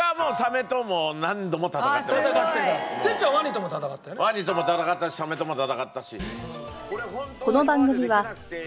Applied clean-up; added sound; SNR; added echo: none; Piano + Wind instrument, woodwind instrument; 13 dB; none.